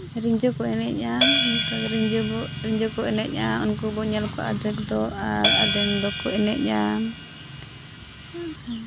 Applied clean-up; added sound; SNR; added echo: none; Hi-hat; 1 dB; none.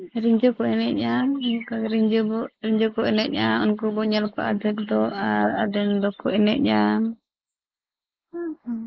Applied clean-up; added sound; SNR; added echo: neural mask model Resemble Enhance denoiser.